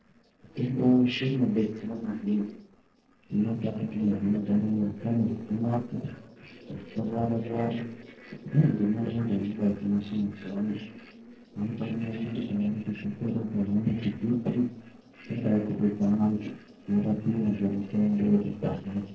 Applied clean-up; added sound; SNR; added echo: neural separator model SepFormer DNS4.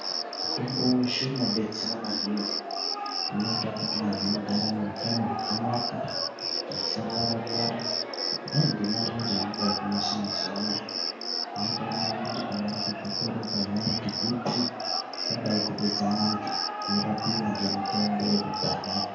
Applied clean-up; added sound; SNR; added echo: none; Cricket; 0 dB; reverberation time 0.6 s.